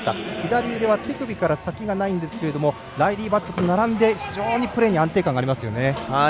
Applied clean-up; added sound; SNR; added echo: none; none; none; none.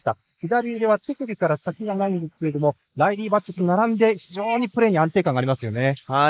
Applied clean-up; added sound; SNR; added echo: neural mask model Resemble Enhance denoiser.